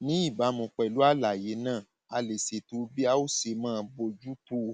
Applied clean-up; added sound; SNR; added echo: none; none; none; none.